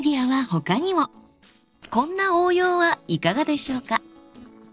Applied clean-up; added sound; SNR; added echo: neural separator model SepFormer DNS4.